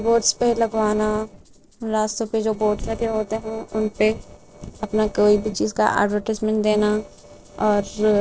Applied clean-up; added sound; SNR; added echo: neural separator model SepFormer DNS4.